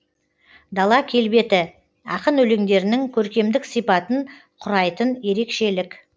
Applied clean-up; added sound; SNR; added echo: none; none; none; none.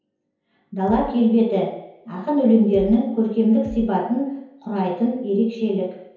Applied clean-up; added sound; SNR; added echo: none; Bass drum; 17 dB; reverberation time 0.9 s.